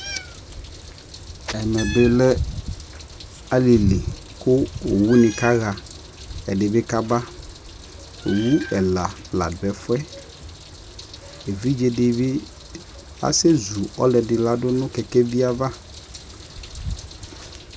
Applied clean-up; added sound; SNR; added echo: none; Meow; 19 dB; none.